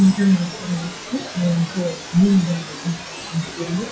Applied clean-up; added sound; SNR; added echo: classical method log-MMSE.